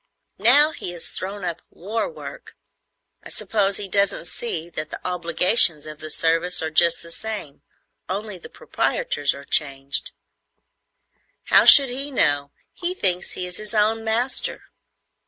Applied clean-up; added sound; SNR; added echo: none; none; none; none.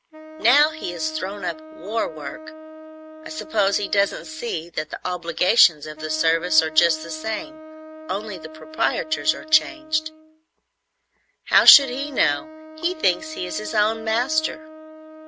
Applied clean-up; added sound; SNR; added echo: none; Wind instrument, woodwind instrument; 15 dB; none.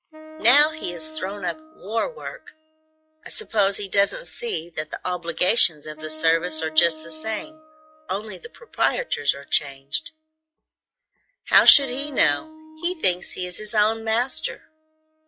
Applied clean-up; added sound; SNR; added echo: classical method log-MMSE.